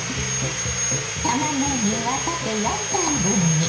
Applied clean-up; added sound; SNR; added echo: none; Sawing; 1 dB; reverberation time 0.5 s.